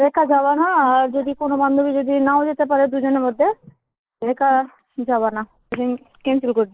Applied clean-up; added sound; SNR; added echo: neural mask model Resemble Enhance denoiser.